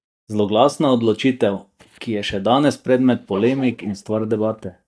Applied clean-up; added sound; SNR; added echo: neural mask model DeepFilterNet 3.